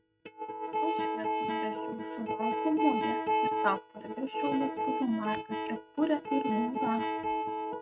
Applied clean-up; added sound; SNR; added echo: neural mask model RNNoise.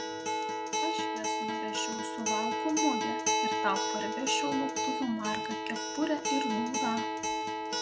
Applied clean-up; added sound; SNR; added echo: none; Acoustic guitar; -3 dB; none.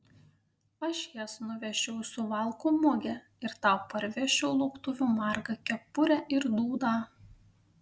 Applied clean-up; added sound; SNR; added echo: none; none; none; none.